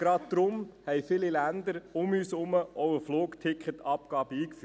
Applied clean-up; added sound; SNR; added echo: none; none; none; none.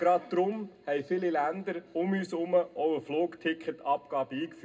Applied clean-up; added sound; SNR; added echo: none; none; none; reverberation time 0.2 s.